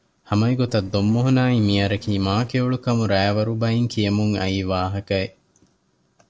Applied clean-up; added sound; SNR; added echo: neural separator model SepFormer DNS4.